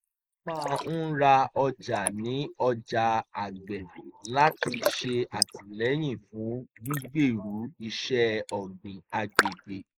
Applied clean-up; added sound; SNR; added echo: neural mask model Resemble Enhance denoiser.